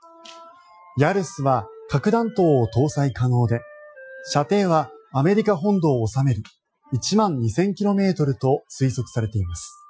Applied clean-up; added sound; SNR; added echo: classical method Wiener filter.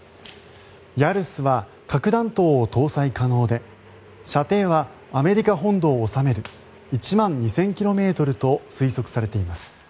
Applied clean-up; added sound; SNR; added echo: none; none; none; none.